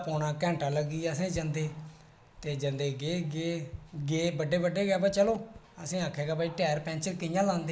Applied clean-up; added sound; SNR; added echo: none; none; none; none.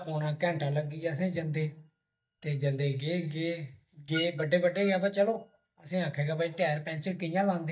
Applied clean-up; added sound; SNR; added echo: neural mask model DeepFilterNet 3.